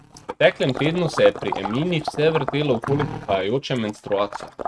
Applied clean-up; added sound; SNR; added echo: neural mask model RNNoise.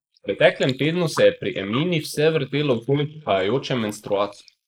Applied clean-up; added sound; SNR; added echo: neural mask model Resemble Enhance denoiser.